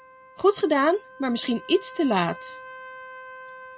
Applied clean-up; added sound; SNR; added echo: none; Trumpet; 17 dB; none.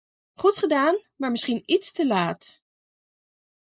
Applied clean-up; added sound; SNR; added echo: neural mask model Resemble Enhance denoiser.